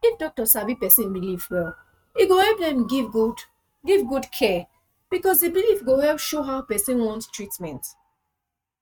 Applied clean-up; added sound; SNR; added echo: neural mask model RNNoise.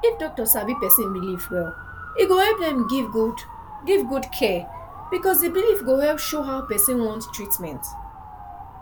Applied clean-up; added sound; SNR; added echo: none; Motor vehicle (road) / Siren; 13 dB; none.